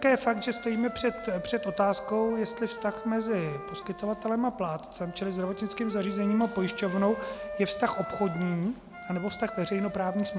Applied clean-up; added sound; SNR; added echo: none; Wind instrument, woodwind instrument; 11 dB; none.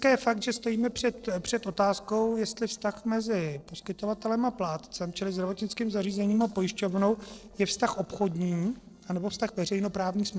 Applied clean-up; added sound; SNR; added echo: neural separator model SepFormer DNS4.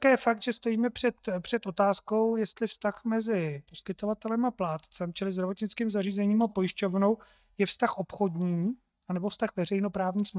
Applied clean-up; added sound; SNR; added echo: neural mask model DeepFilterNet 3.